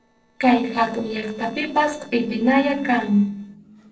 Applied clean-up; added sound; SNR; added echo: neural separator model SepFormer DNS4.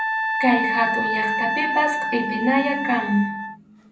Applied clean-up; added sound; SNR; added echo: none; Wind instrument, woodwind instrument; 1 dB; reverberation time 0.6 s.